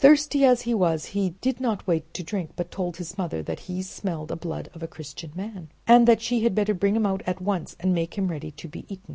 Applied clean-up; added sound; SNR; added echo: none; none; none; none.